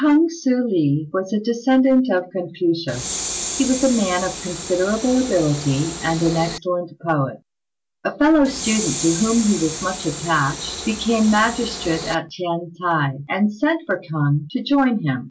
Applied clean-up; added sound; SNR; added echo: none; Train; 9 dB; none.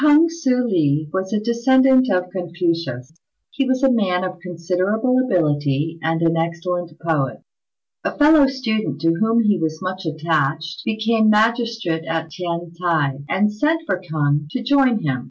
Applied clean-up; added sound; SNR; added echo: none; none; none; none.